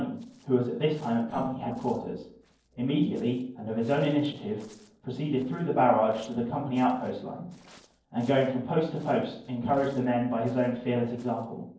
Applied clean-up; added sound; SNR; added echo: neural separator model SepFormer DNS4.